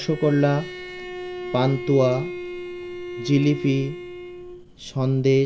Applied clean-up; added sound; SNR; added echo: none; Bowed string instrument; 11 dB; none.